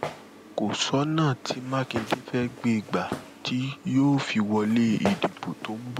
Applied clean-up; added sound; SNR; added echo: none; Walk, footsteps; 12 dB; none.